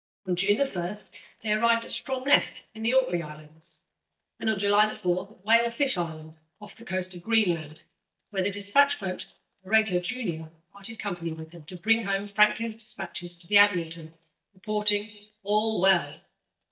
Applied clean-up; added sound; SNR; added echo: neural mask model DeepFilterNet 3.